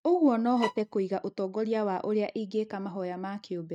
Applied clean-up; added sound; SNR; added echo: neural mask model RNNoise.